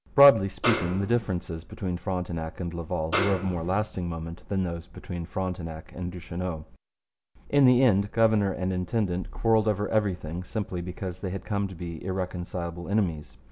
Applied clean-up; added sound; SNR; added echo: none; Snare drum; 4 dB; none.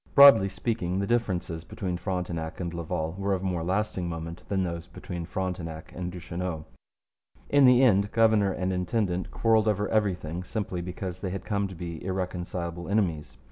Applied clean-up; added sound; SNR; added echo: none; none; none; none.